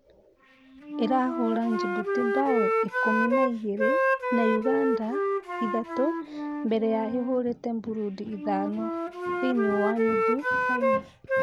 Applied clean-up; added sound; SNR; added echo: none; Wind instrument, woodwind instrument; -1 dB; none.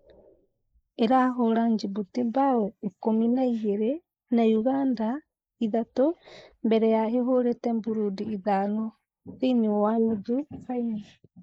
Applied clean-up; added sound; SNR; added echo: neural mask model Resemble Enhance denoiser.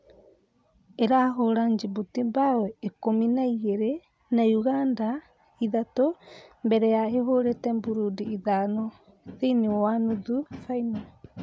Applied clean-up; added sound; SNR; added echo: none; none; none; none.